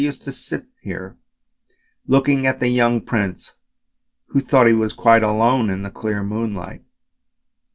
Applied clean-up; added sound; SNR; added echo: none; none; none; none.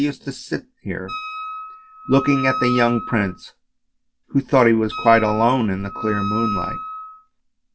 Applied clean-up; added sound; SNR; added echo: none; Wind instrument, woodwind instrument; 8 dB; none.